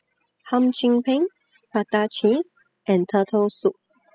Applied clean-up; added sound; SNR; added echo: classical method spectral subtraction.